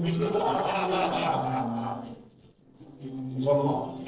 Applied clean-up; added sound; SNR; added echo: neural separator model SepFormer DNS4.